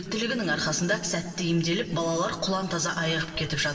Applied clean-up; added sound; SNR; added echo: none; none; none; reverberation time 2.2 s.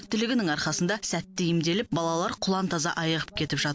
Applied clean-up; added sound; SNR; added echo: none; none; none; none.